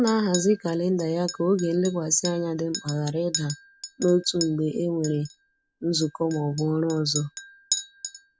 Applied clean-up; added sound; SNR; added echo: none; Chink, clink; 12 dB; none.